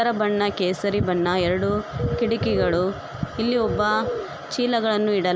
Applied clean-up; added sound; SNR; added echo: none; Bird; 6 dB; none.